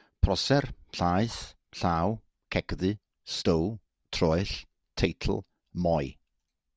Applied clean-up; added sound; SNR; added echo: none; none; none; none.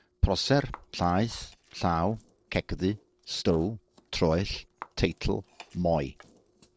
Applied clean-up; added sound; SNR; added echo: neural separator model SepFormer DNS4.